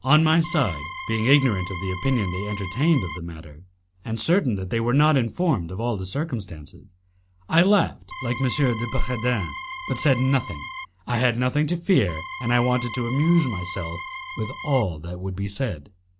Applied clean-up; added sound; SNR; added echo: none; Organ; 11 dB; none.